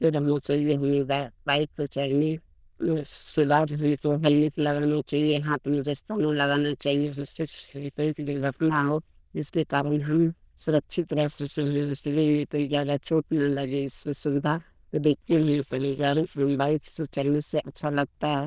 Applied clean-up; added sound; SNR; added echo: neural diffusion model UNIVERSE++.